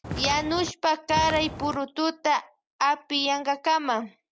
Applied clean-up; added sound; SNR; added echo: none; Walk, footsteps; 8 dB; none.